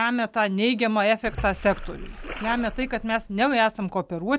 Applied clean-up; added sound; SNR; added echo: none; Splash, splatter; 12 dB; none.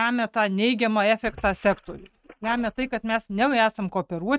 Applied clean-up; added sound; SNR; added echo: neural mask model RNNoise.